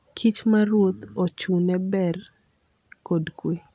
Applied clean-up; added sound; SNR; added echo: none; none; none; none.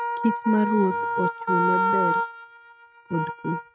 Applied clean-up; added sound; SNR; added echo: neural mask model RNNoise.